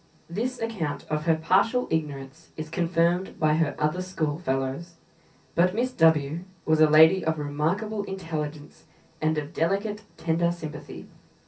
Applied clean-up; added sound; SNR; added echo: none; none; none; reverberation time 0.3 s.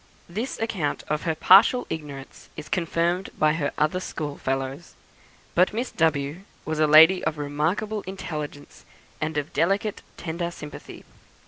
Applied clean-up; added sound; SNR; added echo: none; none; none; none.